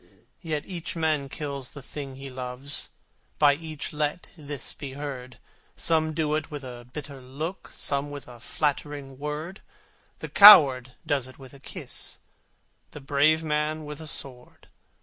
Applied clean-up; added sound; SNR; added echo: none; none; none; none.